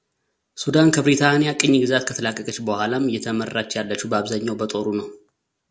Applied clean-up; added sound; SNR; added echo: none; none; none; none.